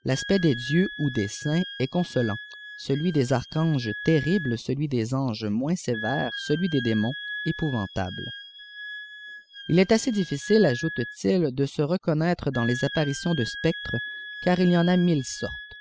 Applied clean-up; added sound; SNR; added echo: classical method spectral subtraction.